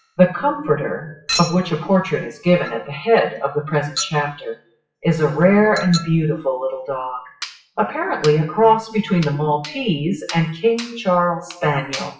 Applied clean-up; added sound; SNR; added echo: classical method WPE with log-MMSE.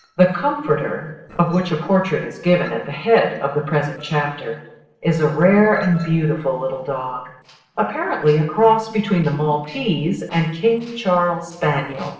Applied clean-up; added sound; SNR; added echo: neural separator model SepFormer DNS4.